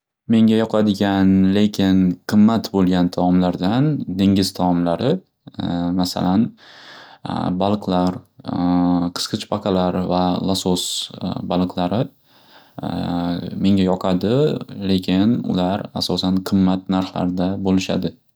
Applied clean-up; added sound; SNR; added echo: none; none; none; none.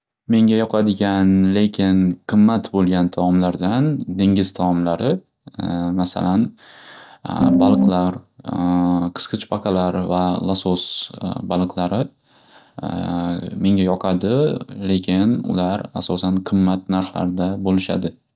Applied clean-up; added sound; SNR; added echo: none; Piano; -5 dB; none.